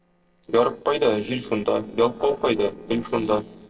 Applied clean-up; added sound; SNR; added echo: neural separator model SepFormer DNS4.